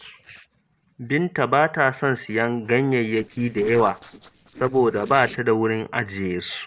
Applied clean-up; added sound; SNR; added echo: neural separator model SepFormer DNS4.